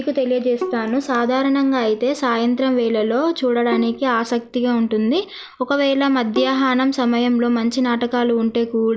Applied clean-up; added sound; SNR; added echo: none; Bowed string instrument; 16 dB; none.